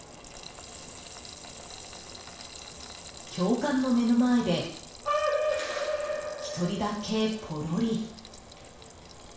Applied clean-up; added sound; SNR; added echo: none; Frying (food); 16 dB; reverberation time 0.7 s.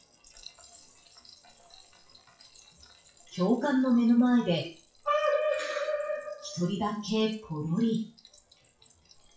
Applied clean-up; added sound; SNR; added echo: classical method WPE with log-MMSE.